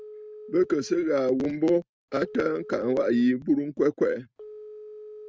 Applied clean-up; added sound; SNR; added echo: neural mask model RNNoise.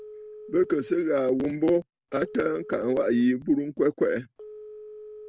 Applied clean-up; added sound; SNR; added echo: none; Telephone; 18 dB; none.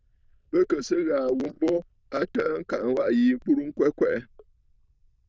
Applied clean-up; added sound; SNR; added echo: neural diffusion model UNIVERSE++.